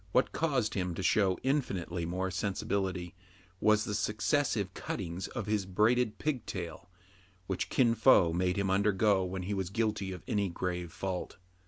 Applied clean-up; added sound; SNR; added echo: none; none; none; none.